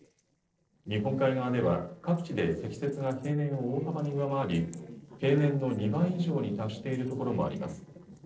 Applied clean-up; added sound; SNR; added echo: neural separator model SepFormer DNS4.